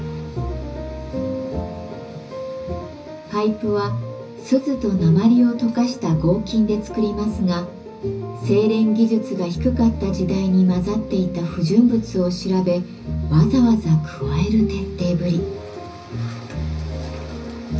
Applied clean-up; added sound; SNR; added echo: none; none; none; reverberation time 0.4 s.